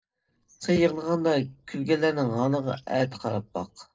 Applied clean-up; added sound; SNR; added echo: neural separator model SepFormer DNS4.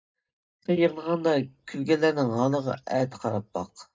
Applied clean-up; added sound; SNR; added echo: neural mask model DeepFilterNet 3.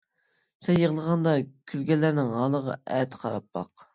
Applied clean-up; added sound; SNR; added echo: none; none; none; none.